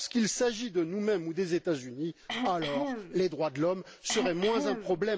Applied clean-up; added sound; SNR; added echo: none; Cough; 5 dB; none.